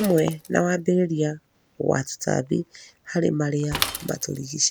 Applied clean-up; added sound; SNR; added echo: none; Mechanisms / Bicycle; 13 dB; none.